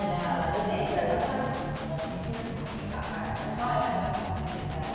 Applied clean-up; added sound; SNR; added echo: none; Guitar; 3 dB; reverberation time 1.9 s.